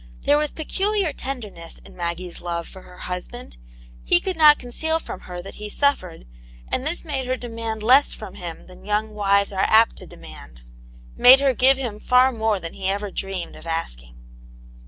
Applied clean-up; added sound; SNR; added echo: none; none; none; none.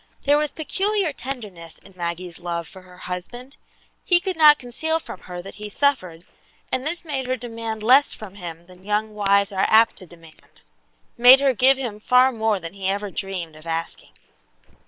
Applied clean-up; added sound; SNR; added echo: neural separator model SepFormer WHAM!.